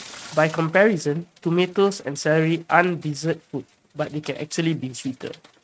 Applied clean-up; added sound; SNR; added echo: neural mask model RNNoise.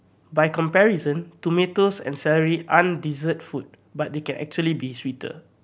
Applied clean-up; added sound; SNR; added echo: none; none; none; none.